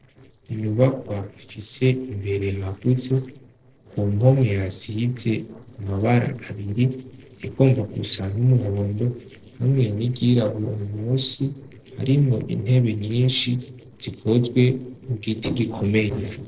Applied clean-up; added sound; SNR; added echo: neural separator model SepFormer DNS4.